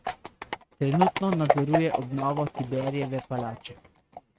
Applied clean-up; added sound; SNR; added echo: neural mask model RNNoise.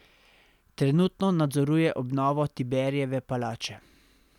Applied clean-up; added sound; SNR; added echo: none; none; none; none.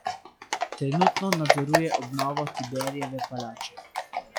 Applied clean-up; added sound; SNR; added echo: classical method log-MMSE.